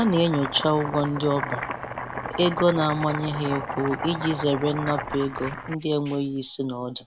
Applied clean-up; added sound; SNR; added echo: none; Domestic sounds, home sounds; 8 dB; none.